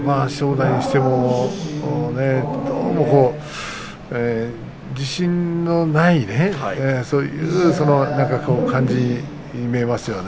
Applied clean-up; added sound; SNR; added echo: none; none; none; none.